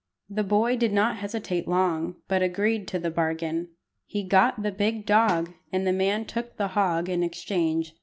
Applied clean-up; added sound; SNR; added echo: none; Drum; 18 dB; none.